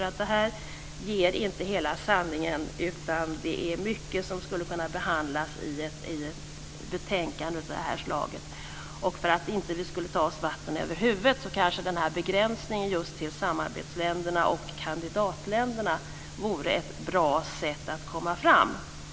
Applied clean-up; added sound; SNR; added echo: none; none; none; none.